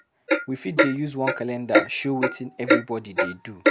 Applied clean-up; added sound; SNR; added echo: none; Clock; -4 dB; none.